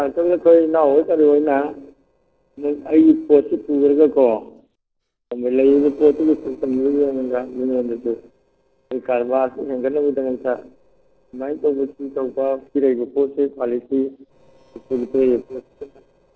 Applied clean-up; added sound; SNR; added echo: neural separator model SepFormer DNS4.